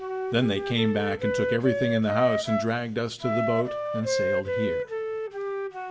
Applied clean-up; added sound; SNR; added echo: none; Wind instrument, woodwind instrument; 1 dB; reverberation time 0.4 s.